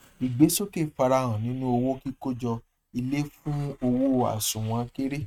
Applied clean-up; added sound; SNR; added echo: neural mask model RNNoise.